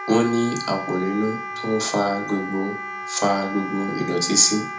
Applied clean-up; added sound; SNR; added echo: none; Wind instrument, woodwind instrument; 9 dB; reverberation time 0.4 s.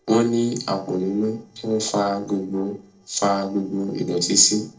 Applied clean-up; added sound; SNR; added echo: neural separator model SepFormer DNS4.